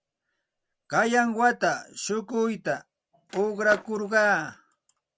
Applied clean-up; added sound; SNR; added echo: none; Skateboard; 16 dB; none.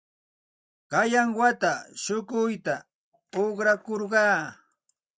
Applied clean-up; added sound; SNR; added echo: neural mask model DeepFilterNet 3.